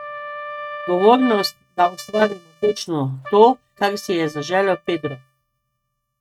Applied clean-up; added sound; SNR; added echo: neural mask model RNNoise.